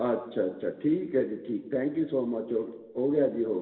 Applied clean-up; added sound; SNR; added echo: none; none; none; reverberation time 1.2 s.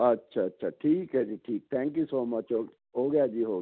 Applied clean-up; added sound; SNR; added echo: none; none; none; none.